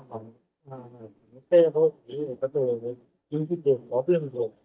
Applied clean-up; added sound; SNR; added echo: neural mask model DeepFilterNet 3.